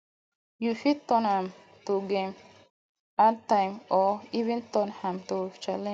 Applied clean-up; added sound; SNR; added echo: none; none; none; none.